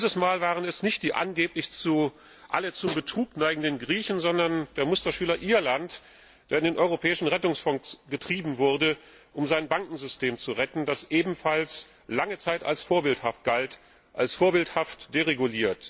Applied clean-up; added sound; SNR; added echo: none; Snare drum; 14 dB; none.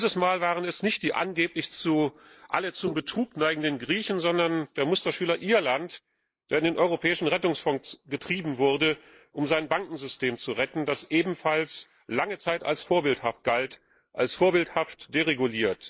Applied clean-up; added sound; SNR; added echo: neural mask model Resemble Enhance denoiser.